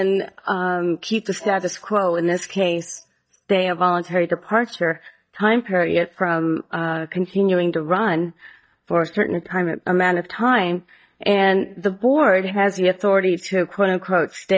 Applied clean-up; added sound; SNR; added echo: neural mask model DeepFilterNet 3.